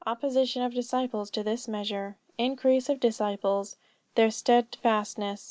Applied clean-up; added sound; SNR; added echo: none; none; none; none.